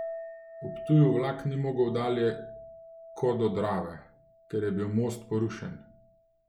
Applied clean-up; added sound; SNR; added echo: none; Chink, clink; 14 dB; none.